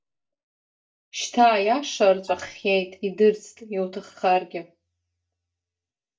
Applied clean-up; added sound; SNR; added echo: neural mask model DeepFilterNet 3.